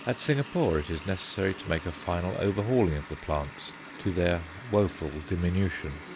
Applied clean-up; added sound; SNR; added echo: none; Water tap, faucet; 14 dB; none.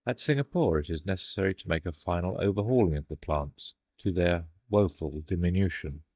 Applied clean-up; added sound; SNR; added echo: neural mask model DeepFilterNet 3.